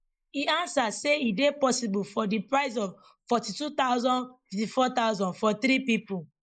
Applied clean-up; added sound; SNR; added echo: neural mask model Resemble Enhance denoiser.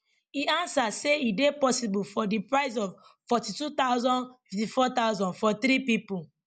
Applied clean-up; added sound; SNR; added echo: none; none; none; none.